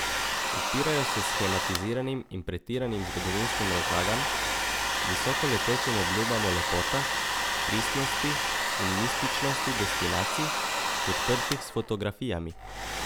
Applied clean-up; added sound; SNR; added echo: none; Domestic sounds, home sounds; -3 dB; none.